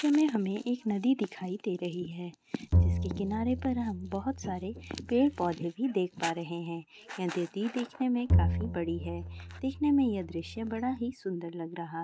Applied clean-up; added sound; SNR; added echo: none; Bowed string instrument; 1 dB; none.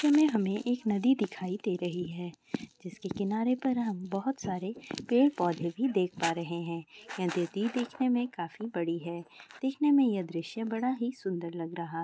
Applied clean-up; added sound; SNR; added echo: none; none; none; none.